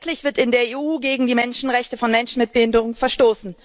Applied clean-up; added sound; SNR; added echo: none; none; none; none.